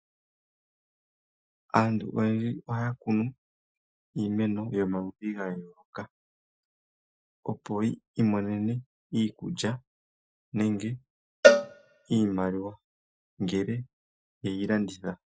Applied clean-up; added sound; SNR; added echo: classical method Wiener filter.